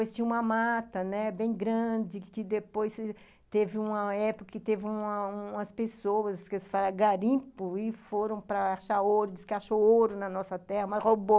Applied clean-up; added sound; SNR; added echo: none; none; none; none.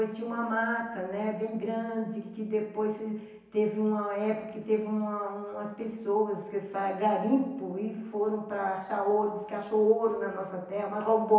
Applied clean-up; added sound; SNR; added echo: none; none; none; reverberation time 0.9 s.